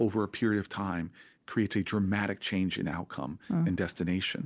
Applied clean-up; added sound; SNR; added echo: none; none; none; none.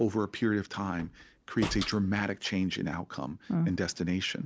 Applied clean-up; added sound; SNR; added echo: none; Slam; 14 dB; none.